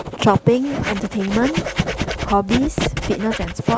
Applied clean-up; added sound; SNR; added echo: none; Writing; 4 dB; none.